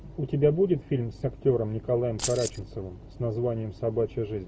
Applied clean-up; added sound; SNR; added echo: none; Keys jangling; 8 dB; none.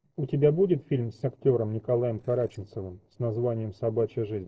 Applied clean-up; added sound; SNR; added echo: neural separator model SepFormer DNS4.